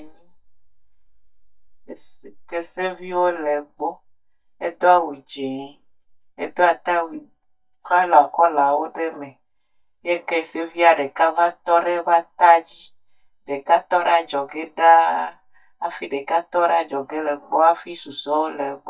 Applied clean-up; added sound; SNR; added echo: neural mask model DeepFilterNet 3.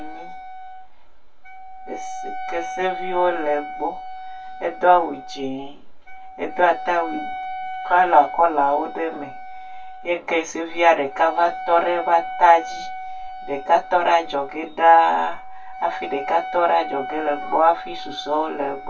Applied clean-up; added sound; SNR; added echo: none; Wind instrument, woodwind instrument; 12 dB; reverberation time 0.1 s.